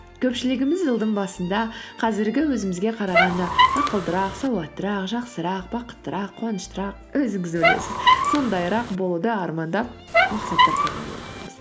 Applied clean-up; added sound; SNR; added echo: none; Squeak; -4 dB; none.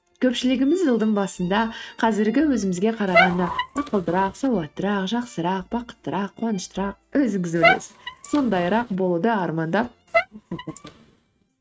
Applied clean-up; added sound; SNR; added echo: neural mask model RNNoise.